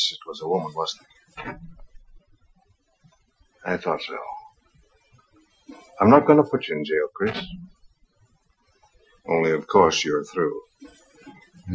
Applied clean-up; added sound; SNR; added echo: classical method Wiener filter.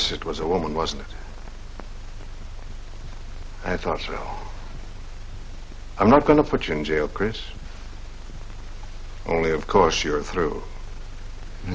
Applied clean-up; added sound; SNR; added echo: none; none; none; none.